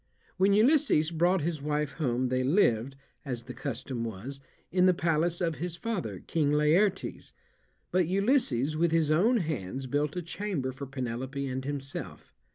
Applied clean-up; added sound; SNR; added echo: none; none; none; none.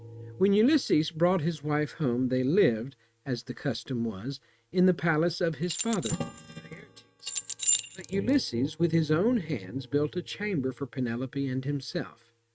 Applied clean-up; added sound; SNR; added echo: neural mask model RNNoise.